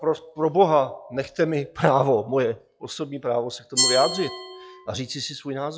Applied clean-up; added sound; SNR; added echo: classical method log-MMSE.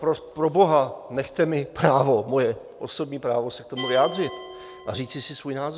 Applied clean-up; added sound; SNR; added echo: none; Glass; 9 dB; none.